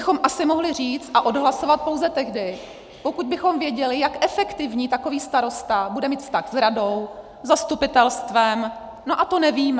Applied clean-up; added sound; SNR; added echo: none; none; none; none.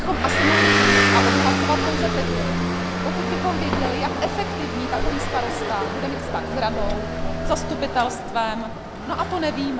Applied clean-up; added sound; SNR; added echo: none; Motor vehicle (road) / Engine; -4 dB; none.